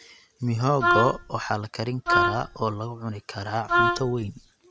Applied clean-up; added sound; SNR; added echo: none; Wind instrument, woodwind instrument; -2 dB; none.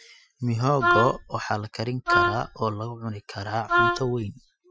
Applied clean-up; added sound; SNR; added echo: classical method Wiener filter.